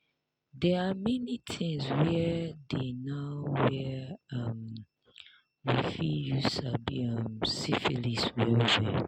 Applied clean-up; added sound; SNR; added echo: none; none; none; none.